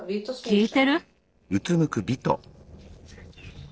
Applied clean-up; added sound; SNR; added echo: neural separator model SepFormer DNS4.